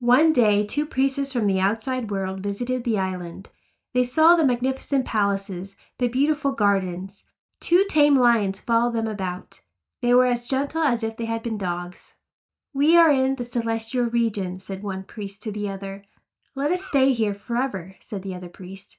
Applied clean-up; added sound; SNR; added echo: neural mask model DeepFilterNet 3.